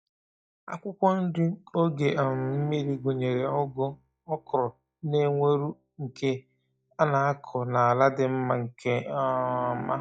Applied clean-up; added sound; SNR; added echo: neural mask model DeepFilterNet 3.